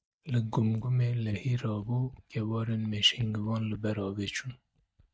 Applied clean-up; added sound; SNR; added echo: neural mask model DeepFilterNet 3.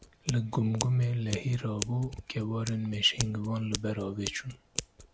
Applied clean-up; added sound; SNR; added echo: none; Scissors; 10 dB; none.